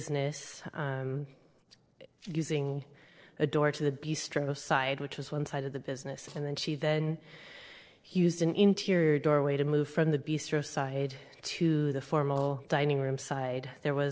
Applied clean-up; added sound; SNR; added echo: neural separator model SepFormer DNS4.